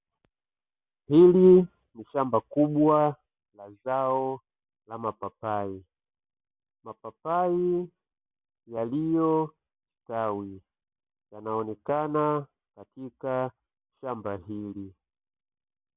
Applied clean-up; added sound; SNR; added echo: none; none; none; none.